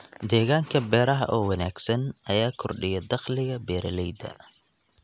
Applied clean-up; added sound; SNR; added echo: none; none; none; none.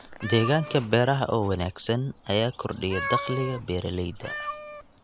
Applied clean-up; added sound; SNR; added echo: none; Meow; 10 dB; none.